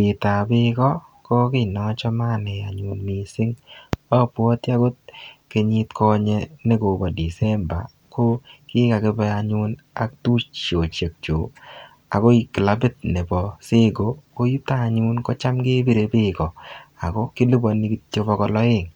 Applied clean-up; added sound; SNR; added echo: none; none; none; none.